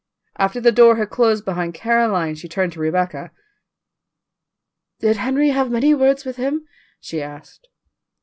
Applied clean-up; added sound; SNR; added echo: none; none; none; none.